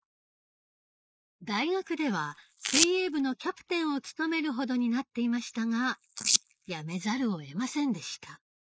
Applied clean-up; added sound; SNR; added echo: neural mask model Resemble Enhance denoiser.